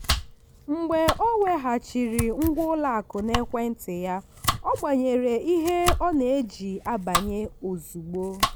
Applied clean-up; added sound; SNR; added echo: none; Domestic sounds, home sounds; 6 dB; none.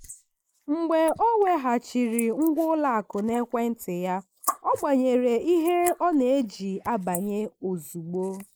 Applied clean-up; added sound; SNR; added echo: neural mask model Resemble Enhance denoiser.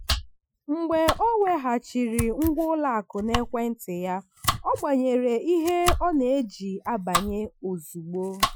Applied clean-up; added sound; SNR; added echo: classical method Wiener filter.